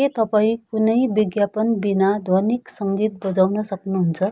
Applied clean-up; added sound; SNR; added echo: none; none; none; none.